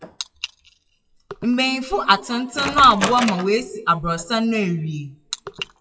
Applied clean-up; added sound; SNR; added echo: classical method WPE with log-MMSE.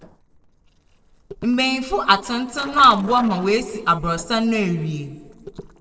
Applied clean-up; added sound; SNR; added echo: neural separator model SepFormer DNS4.